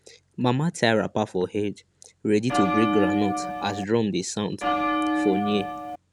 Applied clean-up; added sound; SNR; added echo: none; Bell; 0 dB; none.